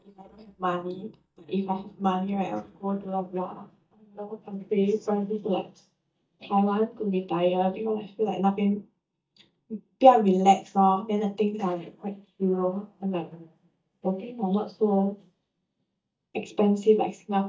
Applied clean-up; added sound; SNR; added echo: neural mask model DeepFilterNet 3.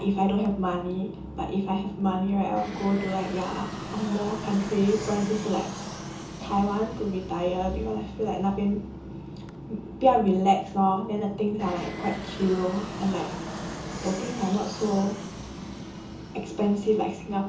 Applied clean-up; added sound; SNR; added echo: none; Fixed-wing aircraft, airplane; 13 dB; reverberation time 0.7 s.